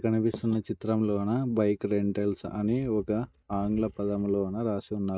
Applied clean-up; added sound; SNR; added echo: neural mask model RNNoise.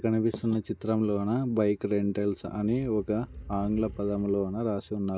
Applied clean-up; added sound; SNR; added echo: none; Animal; 17 dB; none.